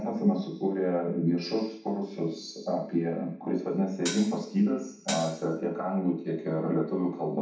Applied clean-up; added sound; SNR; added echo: none; Hi-hat; 9 dB; reverberation time 0.7 s.